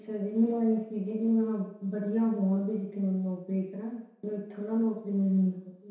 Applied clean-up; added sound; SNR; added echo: none; none; none; reverberation time 0.7 s.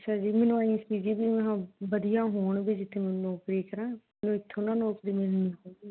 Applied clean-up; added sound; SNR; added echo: none; none; none; none.